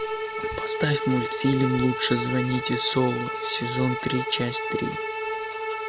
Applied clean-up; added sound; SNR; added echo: none; Bowed string instrument; 3 dB; none.